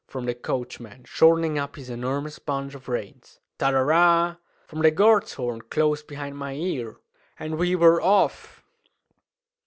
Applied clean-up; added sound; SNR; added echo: none; none; none; none.